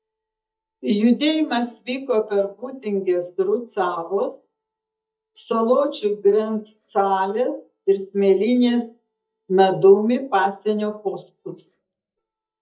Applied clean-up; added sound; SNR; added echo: neural mask model DeepFilterNet 3.